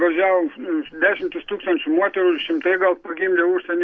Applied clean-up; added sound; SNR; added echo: none; none; none; none.